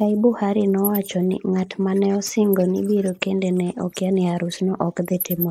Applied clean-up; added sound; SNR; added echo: neural mask model Resemble Enhance denoiser.